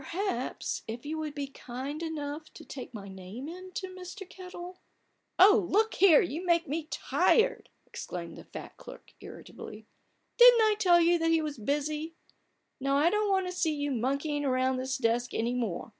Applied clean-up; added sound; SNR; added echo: none; none; none; none.